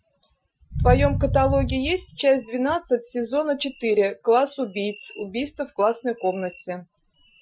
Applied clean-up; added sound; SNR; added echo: classical method Wiener filter.